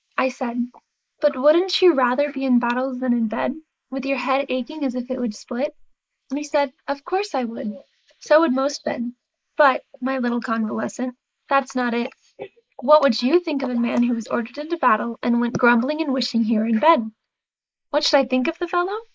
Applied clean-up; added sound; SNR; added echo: neural mask model Resemble Enhance denoiser.